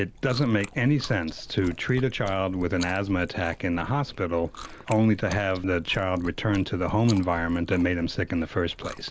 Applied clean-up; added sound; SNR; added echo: none; Chewing, mastication; 17 dB; none.